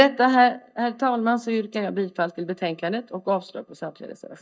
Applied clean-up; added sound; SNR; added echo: neural mask model DeepFilterNet 3.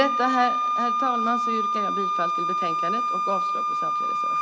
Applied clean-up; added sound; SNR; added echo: none; Wind instrument, woodwind instrument; -5 dB; none.